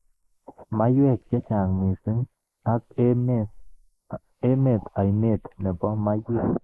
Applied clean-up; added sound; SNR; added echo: neural mask model Resemble Enhance denoiser.